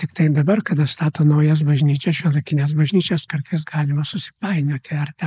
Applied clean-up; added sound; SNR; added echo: neural mask model Resemble Enhance denoiser.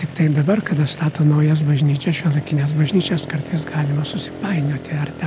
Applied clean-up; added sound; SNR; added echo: none; Motorcycle; 14 dB; none.